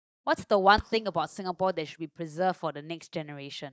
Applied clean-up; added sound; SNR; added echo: neural mask model DeepFilterNet 3.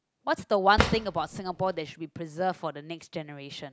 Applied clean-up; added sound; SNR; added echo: none; Drawer open or close; 2 dB; none.